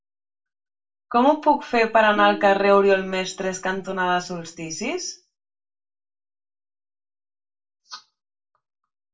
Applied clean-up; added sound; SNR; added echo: none; Tabla; 15 dB; reverberation time 0.2 s.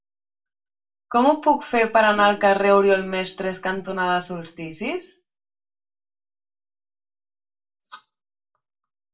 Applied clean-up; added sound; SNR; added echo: neural separator model SepFormer DNS4.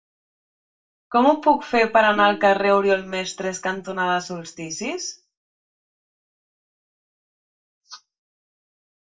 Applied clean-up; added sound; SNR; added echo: neural mask model DeepFilterNet 3.